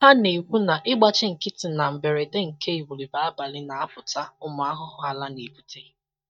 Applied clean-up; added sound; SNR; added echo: neural mask model DeepFilterNet 3.